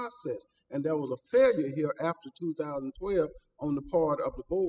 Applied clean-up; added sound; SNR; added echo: classical method spectral subtraction.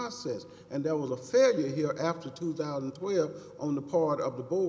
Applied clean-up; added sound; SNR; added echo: none; none; none; none.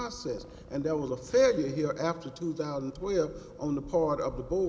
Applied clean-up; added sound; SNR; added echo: none; Purr; 19 dB; none.